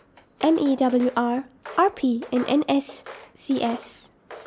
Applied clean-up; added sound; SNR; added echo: none; Walk, footsteps; 19 dB; none.